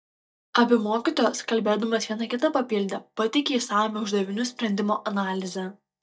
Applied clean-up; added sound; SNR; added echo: neural mask model DeepFilterNet 3.